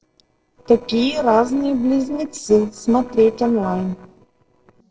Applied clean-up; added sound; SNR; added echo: neural separator model SepFormer DNS4.